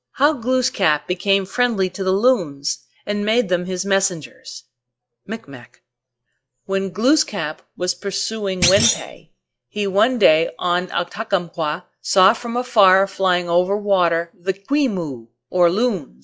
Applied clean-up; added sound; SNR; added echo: classical method log-MMSE.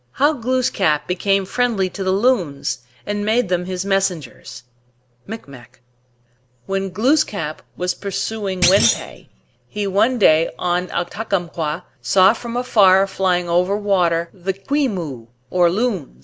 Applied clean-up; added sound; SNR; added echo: none; Thump, thud; 2 dB; none.